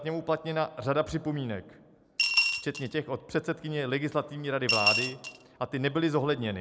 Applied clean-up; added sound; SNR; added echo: none; Coin (dropping) / Glass; -2 dB; none.